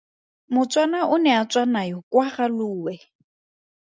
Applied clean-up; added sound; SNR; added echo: none; none; none; none.